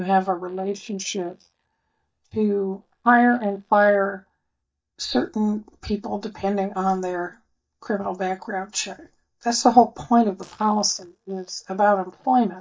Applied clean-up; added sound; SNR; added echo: neural mask model DeepFilterNet 3.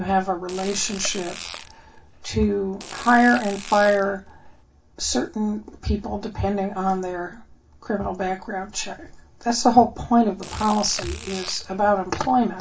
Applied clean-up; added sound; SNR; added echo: none; Fart; 16 dB; reverberation time 0.2 s.